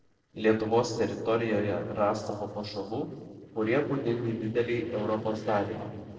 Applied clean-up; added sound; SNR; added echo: neural separator model SepFormer DNS4.